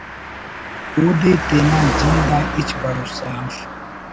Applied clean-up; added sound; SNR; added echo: none; Car passing by; 4 dB; none.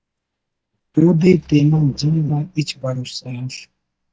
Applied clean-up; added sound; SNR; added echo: neural mask model DeepFilterNet 3.